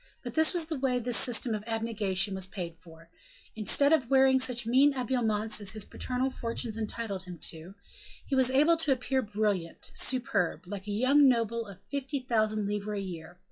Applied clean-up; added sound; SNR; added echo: classical method log-MMSE.